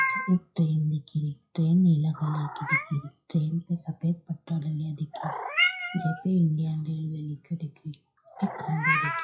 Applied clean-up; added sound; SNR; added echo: classical method WPE with log-MMSE.